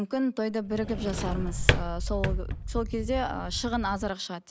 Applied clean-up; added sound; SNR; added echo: none; Drawer open or close + Thunder / Wind; 0 dB; none.